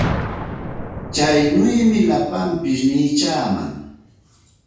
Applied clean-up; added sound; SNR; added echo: none; Boom; 10 dB; reverberation time 0.6 s.